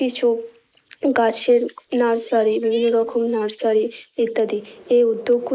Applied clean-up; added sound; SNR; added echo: neural mask model Resemble Enhance denoiser.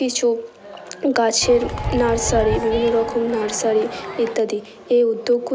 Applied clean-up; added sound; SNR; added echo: none; Crowd; 8 dB; none.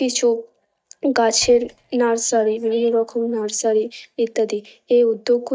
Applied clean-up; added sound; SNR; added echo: neural mask model DeepFilterNet 3.